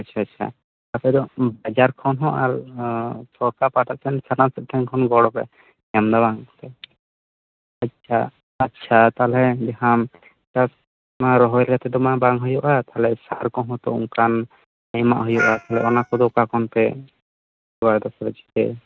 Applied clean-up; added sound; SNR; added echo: neural mask model RNNoise.